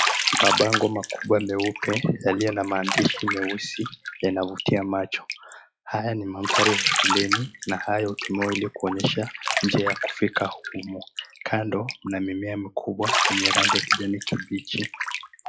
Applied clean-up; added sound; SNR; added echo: classical method log-MMSE.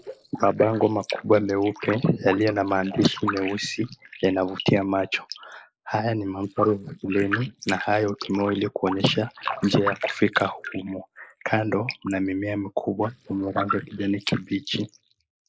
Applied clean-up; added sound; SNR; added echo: neural mask model Resemble Enhance denoiser.